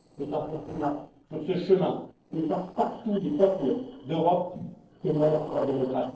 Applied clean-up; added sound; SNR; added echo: neural separator model SepFormer DNS4.